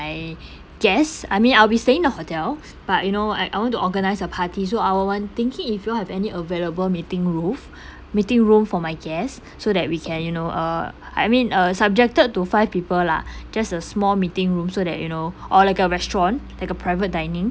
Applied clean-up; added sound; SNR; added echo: none; none; none; none.